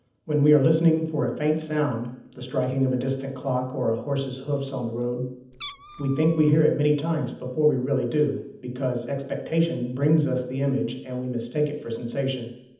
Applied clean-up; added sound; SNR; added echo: none; Meow; 17 dB; reverberation time 0.8 s.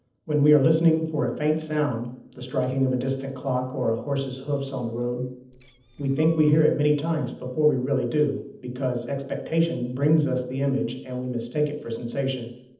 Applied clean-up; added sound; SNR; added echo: neural separator model SepFormer DNS4.